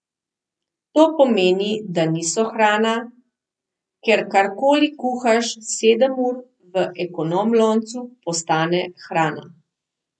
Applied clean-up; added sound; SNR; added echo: none; none; none; none.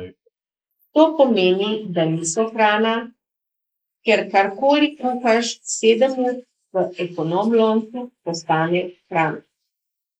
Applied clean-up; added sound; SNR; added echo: neural mask model Resemble Enhance denoiser.